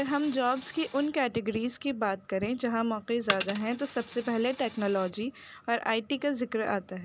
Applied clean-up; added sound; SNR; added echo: none; Coin (dropping); 12 dB; none.